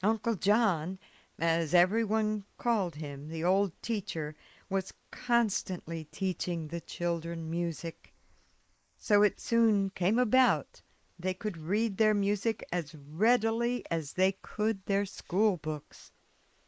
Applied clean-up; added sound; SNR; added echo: neural mask model Resemble Enhance denoiser.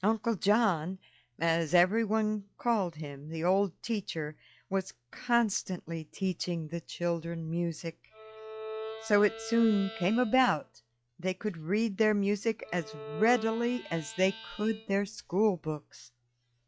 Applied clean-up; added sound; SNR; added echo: classical method log-MMSE.